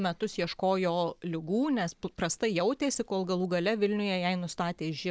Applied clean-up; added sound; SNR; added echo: none; none; none; none.